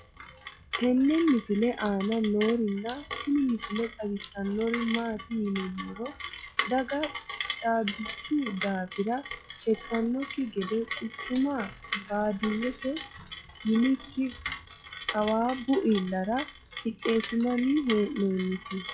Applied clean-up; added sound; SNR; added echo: classical method log-MMSE.